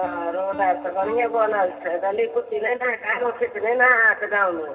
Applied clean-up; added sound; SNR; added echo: none; Piano; 19 dB; reverberation time 0.2 s.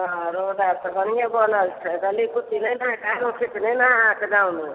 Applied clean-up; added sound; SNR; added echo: none; none; none; none.